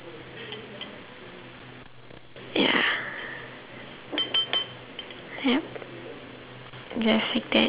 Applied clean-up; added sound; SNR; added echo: none; none; none; none.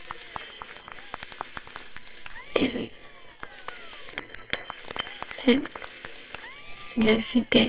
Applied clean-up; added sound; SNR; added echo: neural separator model SepFormer WHAMR!.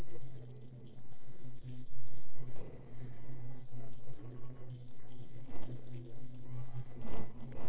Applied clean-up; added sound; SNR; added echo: neural separator model SepFormer DNS4.